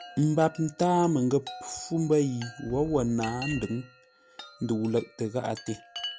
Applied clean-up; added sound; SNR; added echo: none; Wind + Chime; 16 dB; none.